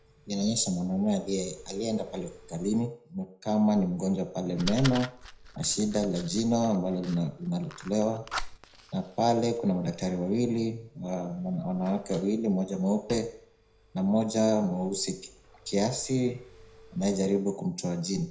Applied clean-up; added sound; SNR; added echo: none; Fire; 16 dB; reverberation time 0.5 s.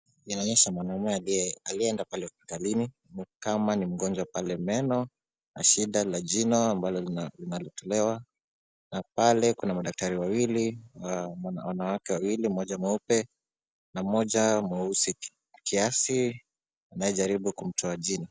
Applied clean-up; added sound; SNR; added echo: none; none; none; none.